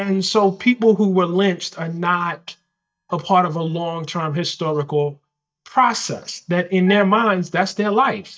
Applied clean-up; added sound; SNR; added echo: neural mask model DeepFilterNet 3.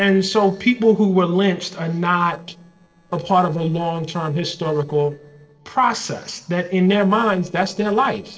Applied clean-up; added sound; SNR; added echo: neural separator model SepFormer DNS4.